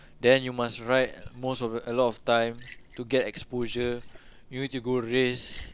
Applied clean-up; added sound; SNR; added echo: none; Liquid; 17 dB; none.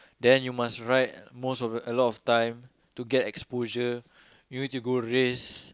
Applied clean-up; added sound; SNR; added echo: none; none; none; none.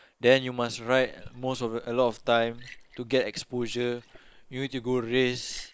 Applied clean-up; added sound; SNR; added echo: neural mask model Resemble Enhance denoiser.